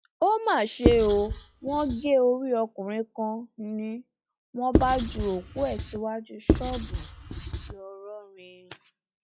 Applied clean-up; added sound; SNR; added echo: classical method log-MMSE.